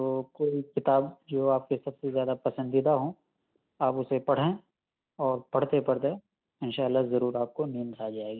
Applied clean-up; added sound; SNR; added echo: none; none; none; none.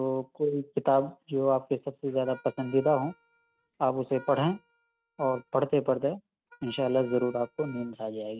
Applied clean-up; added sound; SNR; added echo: neural mask model RNNoise.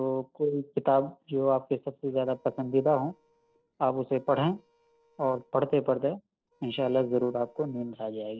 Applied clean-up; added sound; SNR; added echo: neural separator model SepFormer DNS4.